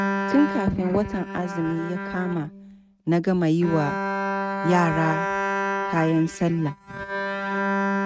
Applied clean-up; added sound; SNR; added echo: neural mask model RNNoise.